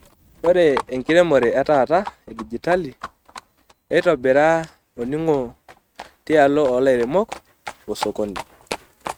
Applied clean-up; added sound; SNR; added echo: neural mask model RNNoise.